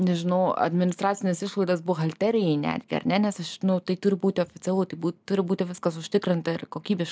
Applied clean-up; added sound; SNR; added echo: none; none; none; none.